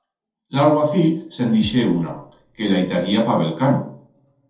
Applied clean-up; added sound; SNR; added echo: neural separator model SepFormer DNS4.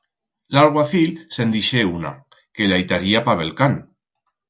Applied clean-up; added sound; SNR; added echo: none; none; none; none.